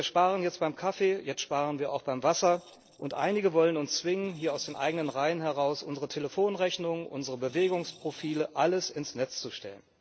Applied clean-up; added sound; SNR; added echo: neural separator model SepFormer DNS4.